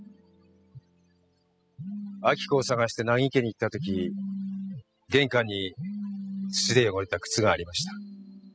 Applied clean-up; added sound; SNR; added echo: classical method spectral subtraction.